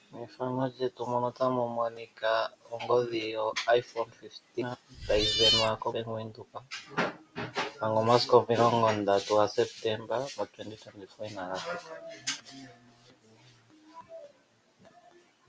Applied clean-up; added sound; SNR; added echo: none; Cat; -3 dB; none.